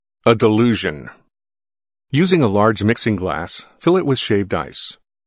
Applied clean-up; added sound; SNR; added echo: none; none; none; none.